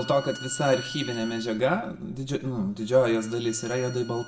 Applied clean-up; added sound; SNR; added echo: none; Bowed string instrument; 16 dB; reverberation time 0.7 s.